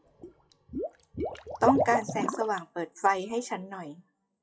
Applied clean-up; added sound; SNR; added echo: classical method WPE with log-MMSE.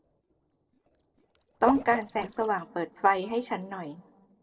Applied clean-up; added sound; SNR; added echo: neural separator model SepFormer DNS4.